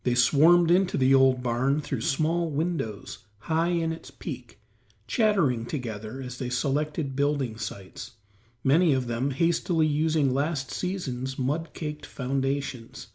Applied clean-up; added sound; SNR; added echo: none; none; none; none.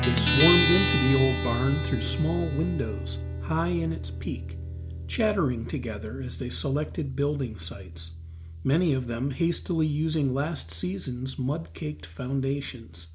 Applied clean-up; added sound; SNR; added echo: none; Guitar; 3 dB; none.